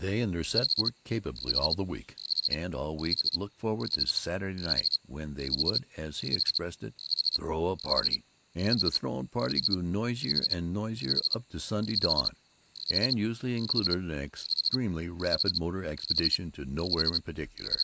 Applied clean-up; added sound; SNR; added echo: neural mask model Resemble Enhance denoiser.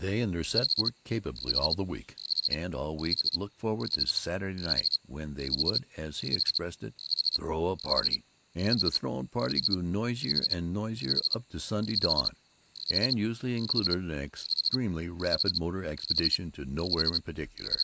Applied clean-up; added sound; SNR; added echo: none; Cricket; -1 dB; none.